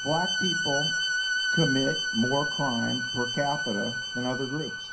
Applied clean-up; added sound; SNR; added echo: none; Bowed string instrument; 0 dB; reverberation time 0.3 s.